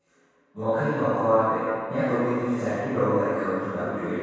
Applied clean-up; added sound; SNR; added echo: none; none; none; reverberation time 1.9 s.